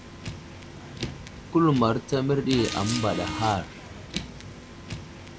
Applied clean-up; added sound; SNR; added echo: none; Car; 9 dB; none.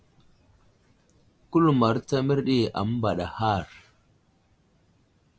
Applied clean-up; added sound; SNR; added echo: none; none; none; none.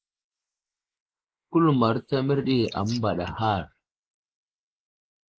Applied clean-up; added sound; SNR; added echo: neural mask model Resemble Enhance denoiser.